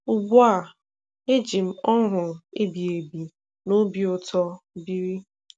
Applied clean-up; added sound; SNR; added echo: none; none; none; none.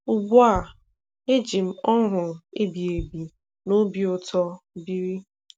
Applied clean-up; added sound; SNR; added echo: none; Bass drum; 19 dB; none.